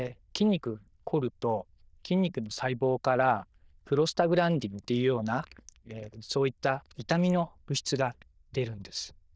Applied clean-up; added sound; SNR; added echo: neural diffusion model UNIVERSE++.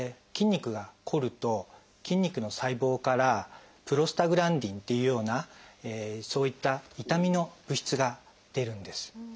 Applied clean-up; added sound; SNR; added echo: none; none; none; none.